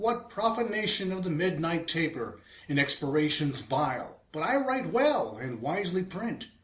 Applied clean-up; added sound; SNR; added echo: none; none; none; none.